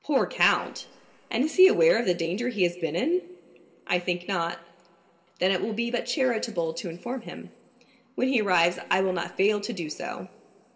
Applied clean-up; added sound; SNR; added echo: none; none; none; reverberation time 2.9 s.